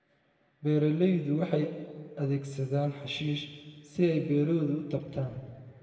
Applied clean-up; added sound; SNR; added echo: none; none; none; reverberation time 1.6 s.